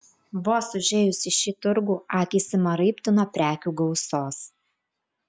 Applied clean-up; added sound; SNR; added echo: none; none; none; none.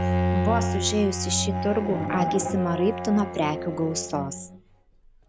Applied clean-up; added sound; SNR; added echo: none; Bowed string instrument; 2 dB; none.